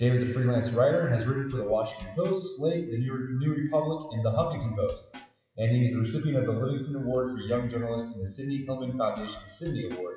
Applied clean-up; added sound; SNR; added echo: classical method WPE with log-MMSE.